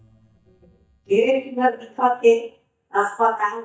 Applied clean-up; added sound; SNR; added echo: neural mask model DeepFilterNet 3.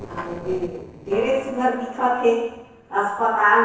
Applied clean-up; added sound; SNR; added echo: neural separator model SepFormer DNS4.